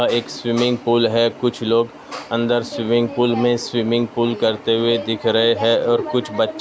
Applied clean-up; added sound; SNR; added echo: none; none; none; none.